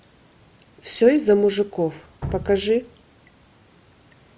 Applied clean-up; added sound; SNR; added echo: none; Drip; 17 dB; none.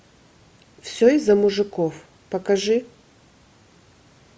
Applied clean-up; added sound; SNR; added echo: none; none; none; none.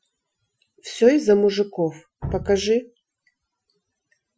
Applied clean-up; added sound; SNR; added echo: classical method Wiener filter.